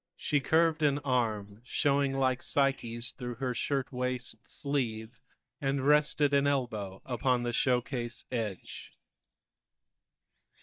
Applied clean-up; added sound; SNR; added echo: neural mask model DeepFilterNet 3.